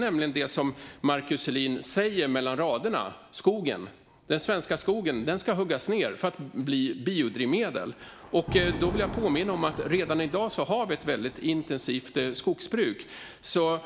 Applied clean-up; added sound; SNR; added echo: none; Thunder; 16 dB; none.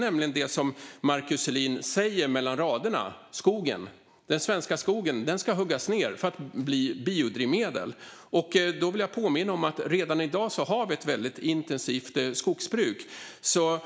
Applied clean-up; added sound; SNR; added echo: none; none; none; none.